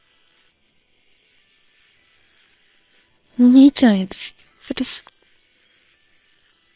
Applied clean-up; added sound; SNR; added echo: neural separator model SepFormer WHAM!.